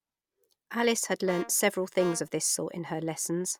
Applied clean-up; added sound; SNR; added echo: none; Brass instrument; 12 dB; none.